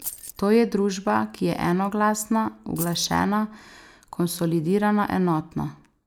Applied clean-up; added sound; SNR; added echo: neural mask model Resemble Enhance denoiser.